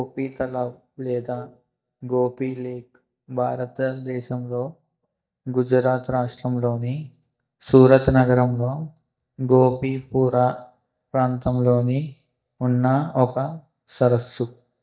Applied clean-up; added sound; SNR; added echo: neural mask model DeepFilterNet 3.